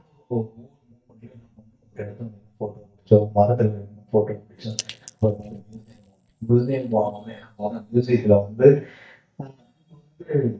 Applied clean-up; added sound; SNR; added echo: neural mask model DeepFilterNet 3.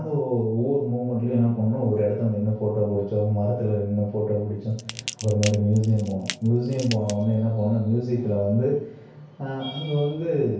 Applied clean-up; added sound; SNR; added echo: none; Crackle / Crushing; 15 dB; reverberation time 0.6 s.